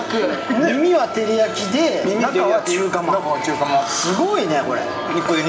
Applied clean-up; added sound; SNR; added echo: none; Breathing; 17 dB; reverberation time 1.0 s.